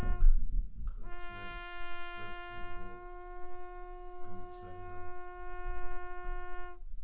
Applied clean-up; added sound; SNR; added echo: none; Trumpet; 17 dB; reverberation time 0.3 s.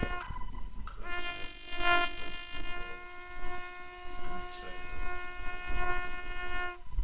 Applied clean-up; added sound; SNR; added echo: neural separator model SepFormer WHAMR!.